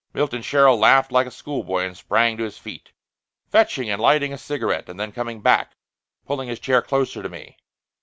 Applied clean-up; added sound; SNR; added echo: none; none; none; none.